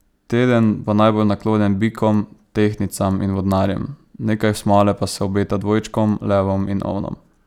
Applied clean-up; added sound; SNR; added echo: none; none; none; none.